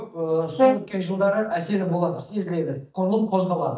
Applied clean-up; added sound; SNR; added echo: neural mask model DeepFilterNet 3.